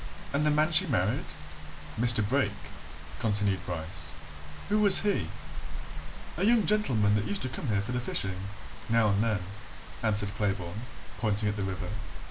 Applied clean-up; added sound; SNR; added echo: none; Rain; 9 dB; none.